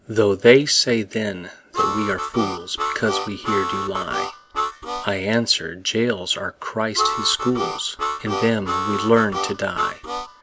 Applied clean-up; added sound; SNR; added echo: none; Harmonica; 4 dB; none.